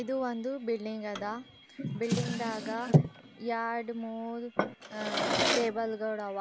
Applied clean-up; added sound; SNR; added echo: none; Drawer open or close; -1 dB; none.